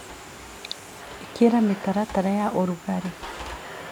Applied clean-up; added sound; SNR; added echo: none; Domestic sounds, home sounds; 14 dB; none.